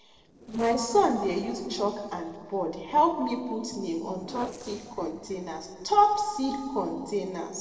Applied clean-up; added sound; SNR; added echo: neural separator model SepFormer DNS4.